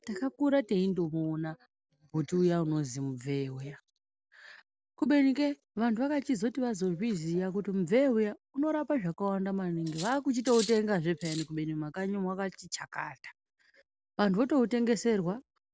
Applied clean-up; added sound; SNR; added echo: none; Cutlery, silverware; 13 dB; none.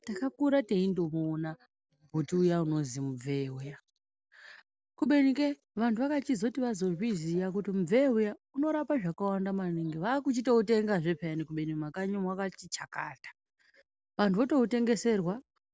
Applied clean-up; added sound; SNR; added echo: none; none; none; none.